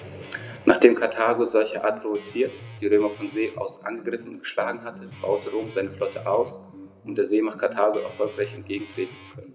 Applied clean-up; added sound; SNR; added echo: none; Guitar; 18 dB; reverberation time 1.8 s.